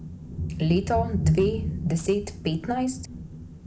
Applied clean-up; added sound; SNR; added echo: none; Thunder; 3 dB; none.